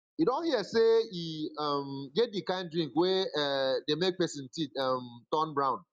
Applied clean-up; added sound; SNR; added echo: none; none; none; none.